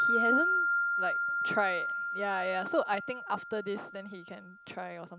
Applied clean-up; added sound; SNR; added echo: none; Wind chime; -3 dB; none.